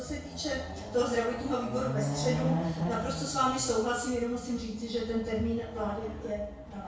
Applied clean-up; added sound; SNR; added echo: none; Chatter / Car passing by / Motorcycle / Traffic noise, roadway noise / Accelerating, revving, vroom; 5 dB; reverberation time 0.6 s.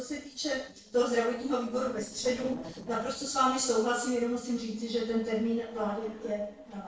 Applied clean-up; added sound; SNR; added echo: neural separator model SepFormer DNS4.